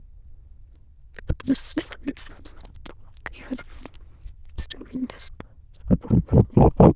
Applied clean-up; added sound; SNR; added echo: neural diffusion model UNIVERSE++.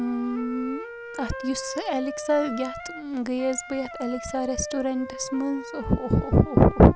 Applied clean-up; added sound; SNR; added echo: none; Wind instrument, woodwind instrument; 13 dB; none.